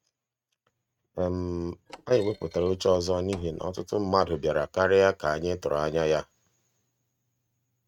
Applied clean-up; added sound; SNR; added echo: neural mask model RNNoise.